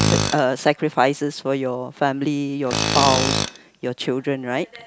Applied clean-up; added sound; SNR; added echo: none; Tools; 4 dB; none.